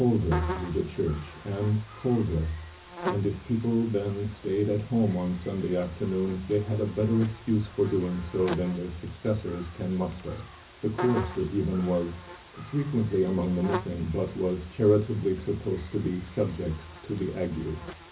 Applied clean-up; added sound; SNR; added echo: none; Buzz; 13 dB; reverberation time 0.4 s.